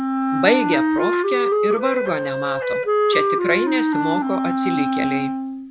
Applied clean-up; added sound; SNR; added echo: none; Wind instrument, woodwind instrument; -4 dB; none.